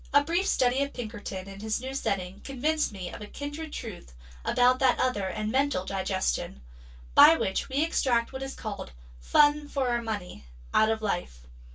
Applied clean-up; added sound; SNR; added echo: none; none; none; reverberation time 0.1 s.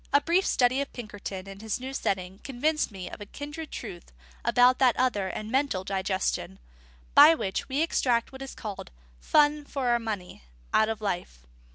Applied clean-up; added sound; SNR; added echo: none; none; none; none.